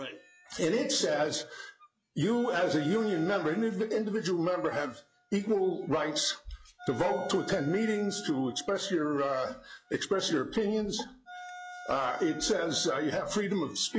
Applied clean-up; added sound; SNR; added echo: classical method log-MMSE.